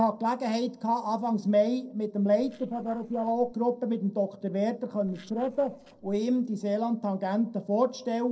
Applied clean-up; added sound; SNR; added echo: neural separator model SepFormer DNS4.